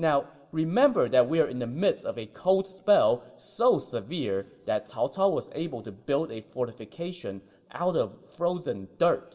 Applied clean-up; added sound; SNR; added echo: none; none; none; reverberation time 0.9 s.